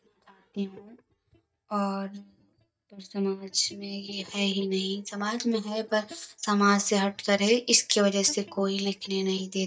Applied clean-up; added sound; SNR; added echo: neural mask model DeepFilterNet 3.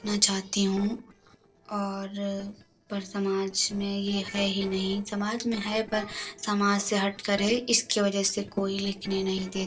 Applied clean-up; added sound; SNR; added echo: neural separator model SepFormer DNS4.